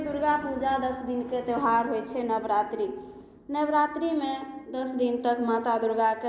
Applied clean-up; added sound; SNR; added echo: none; none; none; none.